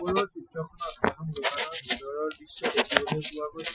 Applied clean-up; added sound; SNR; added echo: classical method Wiener filter.